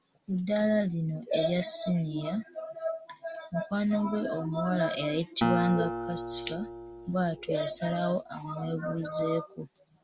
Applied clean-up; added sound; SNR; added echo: none; Acoustic guitar; 5 dB; none.